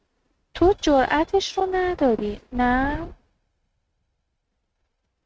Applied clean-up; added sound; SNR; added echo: neural mask model RNNoise.